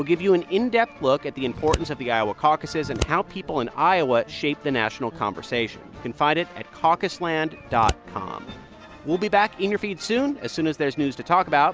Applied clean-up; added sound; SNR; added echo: none; Scissors; 10 dB; none.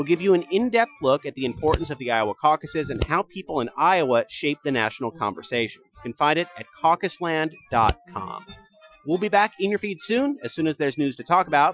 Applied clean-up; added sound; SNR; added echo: classical method Wiener filter.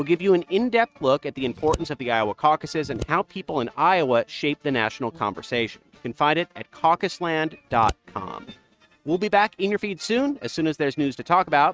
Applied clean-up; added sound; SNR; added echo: neural mask model RNNoise.